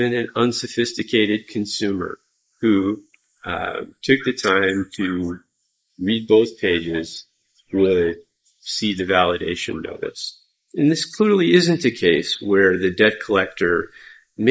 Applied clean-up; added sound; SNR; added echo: neural mask model Resemble Enhance denoiser.